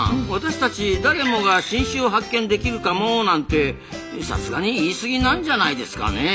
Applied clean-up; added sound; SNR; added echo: none; none; none; none.